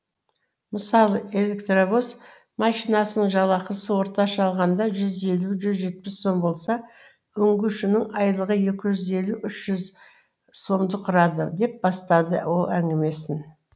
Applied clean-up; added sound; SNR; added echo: none; none; none; none.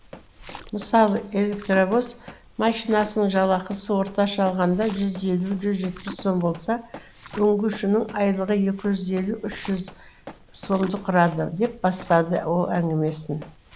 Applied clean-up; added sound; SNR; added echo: none; Run + Splash, splatter; 19 dB; none.